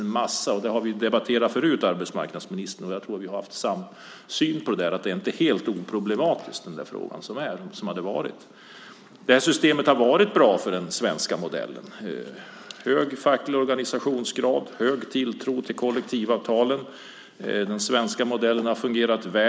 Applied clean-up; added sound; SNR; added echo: none; none; none; none.